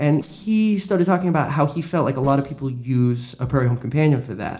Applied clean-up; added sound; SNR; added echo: neural separator model SepFormer DNS4.